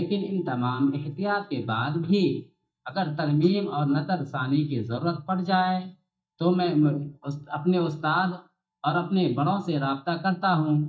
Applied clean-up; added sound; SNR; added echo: neural mask model DeepFilterNet 3.